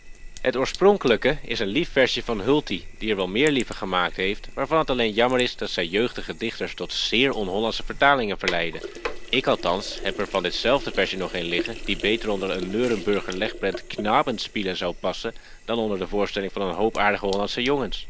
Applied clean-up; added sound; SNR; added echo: none; Sink (filling or washing); 11 dB; none.